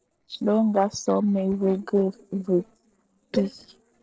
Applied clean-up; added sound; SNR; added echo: neural separator model SepFormer DNS4.